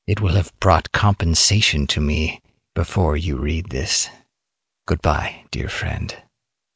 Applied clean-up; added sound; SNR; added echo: none; none; none; none.